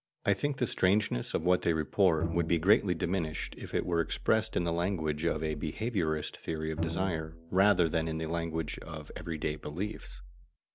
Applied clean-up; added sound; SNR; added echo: none; Bowed string instrument; 11 dB; none.